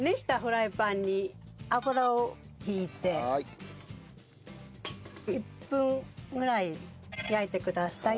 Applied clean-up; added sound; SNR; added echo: none; none; none; none.